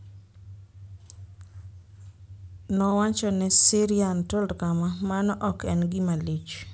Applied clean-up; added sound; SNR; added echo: none; none; none; none.